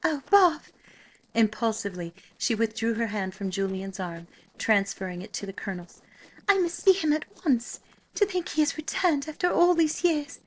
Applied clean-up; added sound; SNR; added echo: neural separator model SepFormer DNS4.